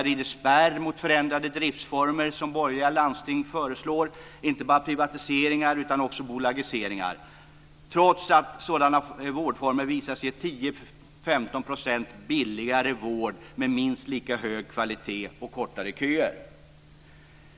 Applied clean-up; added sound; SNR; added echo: none; none; none; none.